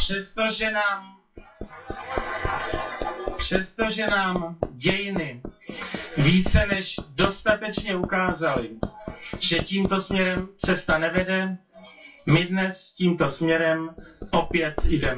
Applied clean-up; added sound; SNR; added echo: classical method WPE with log-MMSE.